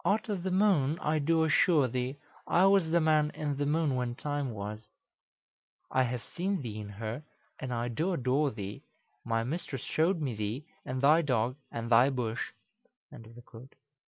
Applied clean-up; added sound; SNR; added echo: none; none; none; none.